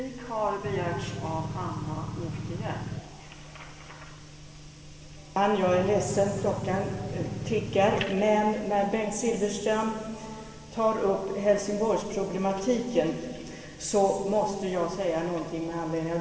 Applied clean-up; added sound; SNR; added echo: none; Engine / Truck / Car; 6 dB; reverberation time 2.2 s.